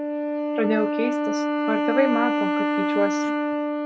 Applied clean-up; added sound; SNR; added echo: none; Wind instrument, woodwind instrument; -3 dB; none.